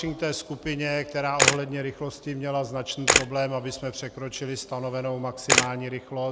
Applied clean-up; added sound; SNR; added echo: none; Camera; -2 dB; none.